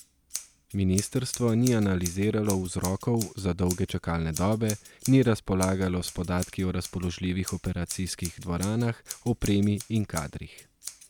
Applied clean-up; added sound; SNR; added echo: none; Scissors; 15 dB; none.